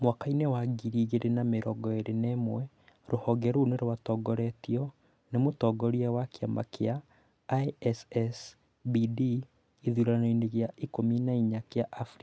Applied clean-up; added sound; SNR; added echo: none; none; none; none.